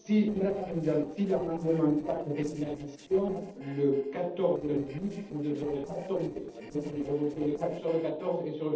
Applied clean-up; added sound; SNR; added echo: neural separator model SepFormer DNS4.